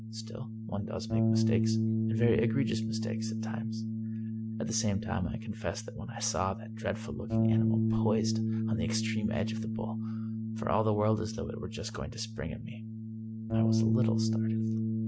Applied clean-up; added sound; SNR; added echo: none; Bass guitar; -4 dB; none.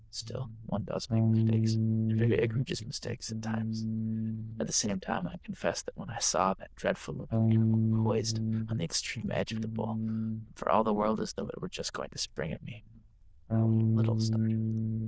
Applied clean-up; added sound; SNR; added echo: neural diffusion model UNIVERSE++.